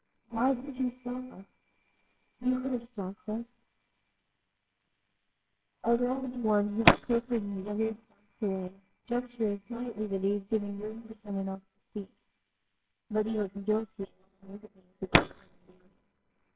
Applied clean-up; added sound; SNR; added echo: neural separator model SepFormer WHAMR!.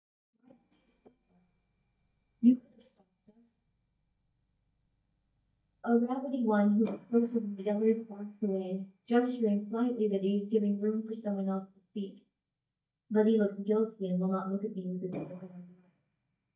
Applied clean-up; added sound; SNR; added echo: neural mask model DeepFilterNet 3.